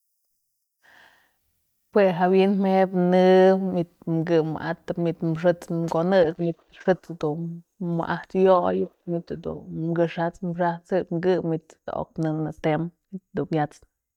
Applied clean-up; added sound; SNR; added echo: neural mask model DeepFilterNet 3.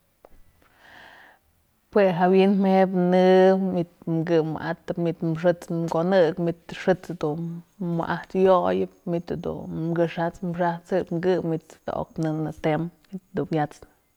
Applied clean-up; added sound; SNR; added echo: none; none; none; none.